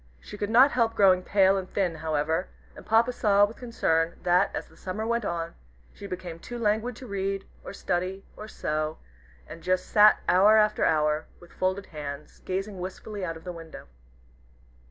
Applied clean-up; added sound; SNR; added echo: none; none; none; none.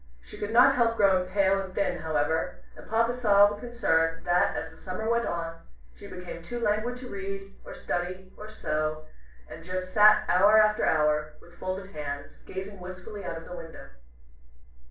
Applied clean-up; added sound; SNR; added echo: none; none; none; reverberation time 0.4 s.